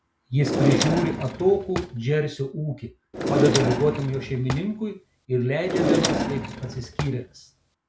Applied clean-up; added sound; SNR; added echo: none; Drawer open or close; 1 dB; none.